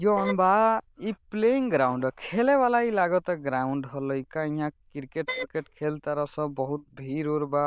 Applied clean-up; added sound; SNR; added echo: neural diffusion model UNIVERSE++.